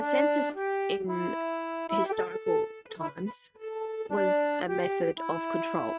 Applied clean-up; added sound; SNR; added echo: neural mask model RNNoise.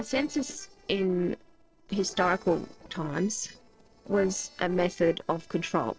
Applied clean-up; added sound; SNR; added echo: neural separator model SepFormer DNS4.